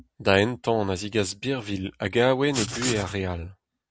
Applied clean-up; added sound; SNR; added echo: none; Writing; 6 dB; none.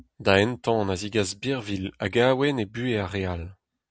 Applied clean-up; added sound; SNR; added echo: none; none; none; none.